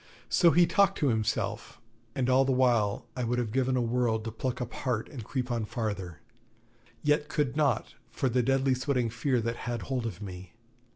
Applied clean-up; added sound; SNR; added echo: none; none; none; none.